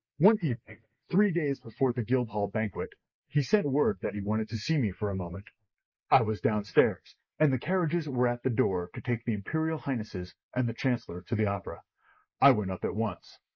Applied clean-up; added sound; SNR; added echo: neural mask model Resemble Enhance denoiser.